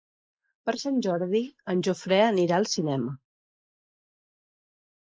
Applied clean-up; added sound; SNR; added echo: neural mask model Resemble Enhance denoiser.